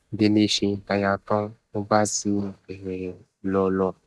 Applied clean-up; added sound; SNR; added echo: neural mask model DeepFilterNet 3.